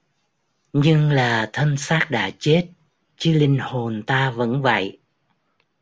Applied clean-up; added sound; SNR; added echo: none; none; none; none.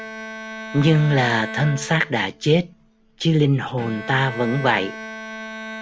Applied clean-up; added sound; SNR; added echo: none; Bowed string instrument; 12 dB; none.